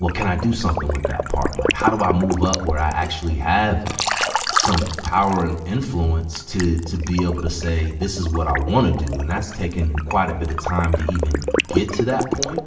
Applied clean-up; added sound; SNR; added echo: none; Liquid; 6 dB; reverberation time 0.8 s.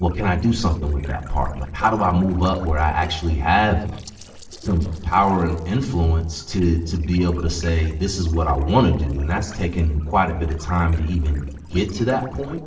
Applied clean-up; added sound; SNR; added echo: neural separator model SepFormer DNS4.